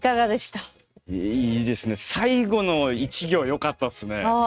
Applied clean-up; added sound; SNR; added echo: neural mask model RNNoise.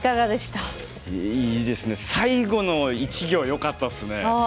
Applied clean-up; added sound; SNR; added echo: none; Burping, eructation; 16 dB; none.